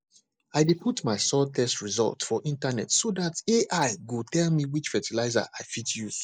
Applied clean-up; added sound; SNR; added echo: neural mask model Resemble Enhance denoiser.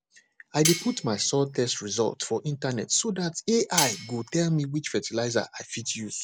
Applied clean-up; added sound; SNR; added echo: none; Cutlery, silverware; 4 dB; none.